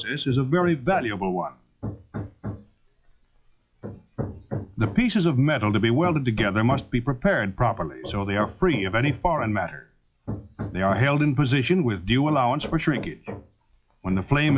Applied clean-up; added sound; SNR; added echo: classical method log-MMSE.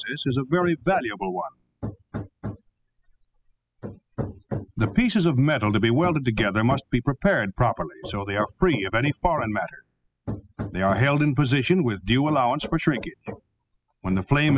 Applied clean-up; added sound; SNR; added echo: classical method spectral subtraction.